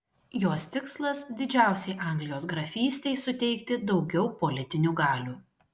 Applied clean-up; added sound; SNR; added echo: none; none; none; none.